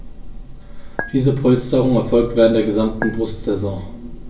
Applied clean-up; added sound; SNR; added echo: none; Chink, clink; 11 dB; reverberation time 0.3 s.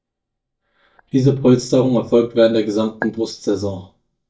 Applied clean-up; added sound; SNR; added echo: neural mask model DeepFilterNet 3.